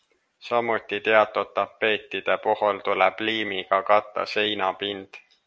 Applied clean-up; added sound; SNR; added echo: none; none; none; none.